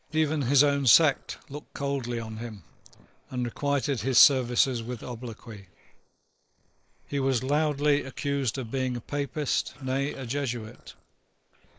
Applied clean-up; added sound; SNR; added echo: neural mask model Resemble Enhance denoiser.